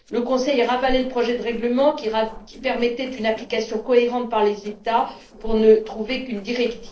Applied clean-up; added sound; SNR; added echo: neural separator model SepFormer DNS4.